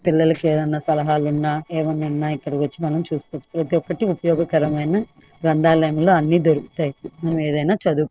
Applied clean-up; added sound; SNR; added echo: neural separator model SepFormer DNS4.